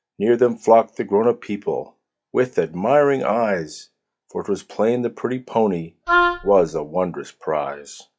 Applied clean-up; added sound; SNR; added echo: classical method log-MMSE.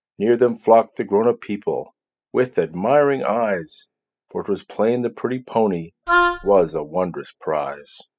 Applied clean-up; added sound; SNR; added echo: classical method spectral subtraction.